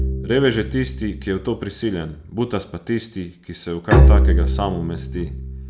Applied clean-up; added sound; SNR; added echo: none; Bowed string instrument; -4 dB; none.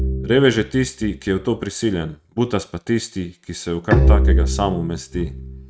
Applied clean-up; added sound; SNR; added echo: neural mask model RNNoise.